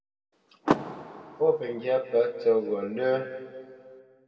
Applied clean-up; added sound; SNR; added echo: none; Car; 7 dB; reverberation time 2.0 s.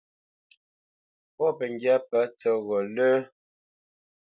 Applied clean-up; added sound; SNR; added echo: none; none; none; none.